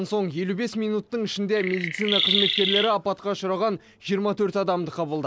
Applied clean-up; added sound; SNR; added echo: none; Chirp, tweet; -1 dB; none.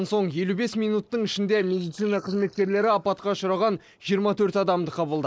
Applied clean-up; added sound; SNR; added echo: neural mask model Resemble Enhance denoiser.